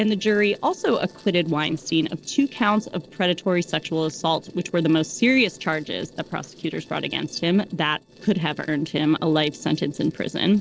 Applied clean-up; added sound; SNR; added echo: neural separator model SepFormer DNS4.